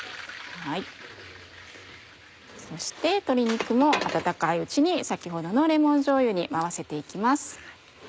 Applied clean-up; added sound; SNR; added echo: none; none; none; none.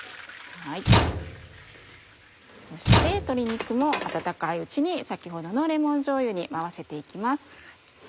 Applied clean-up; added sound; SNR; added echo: none; Slam / Tools; -4 dB; none.